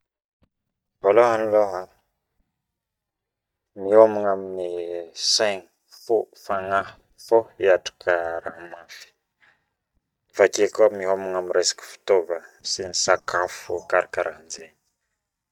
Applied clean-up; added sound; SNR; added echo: neural mask model DeepFilterNet 3.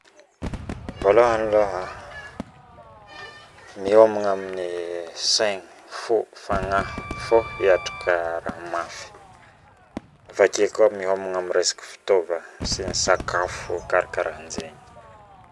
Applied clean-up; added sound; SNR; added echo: none; Crowd / Fireworks + Wind instrument, woodwind instrument; 15 dB; none.